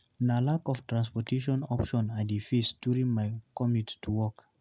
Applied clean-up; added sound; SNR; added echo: none; none; none; none.